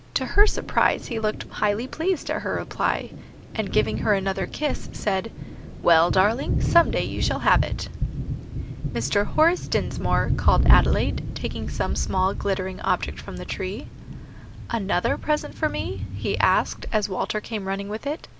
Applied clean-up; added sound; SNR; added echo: none; Thunder; 3 dB; none.